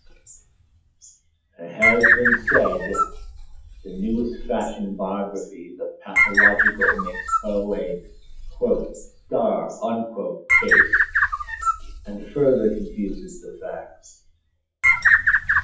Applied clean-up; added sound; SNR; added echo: classical method WPE with log-MMSE.